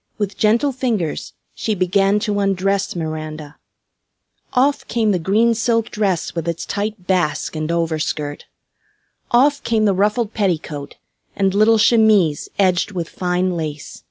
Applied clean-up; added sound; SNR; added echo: none; none; none; none.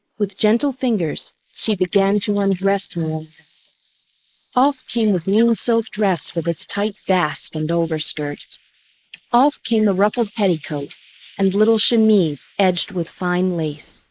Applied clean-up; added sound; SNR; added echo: neural mask model Resemble Enhance denoiser.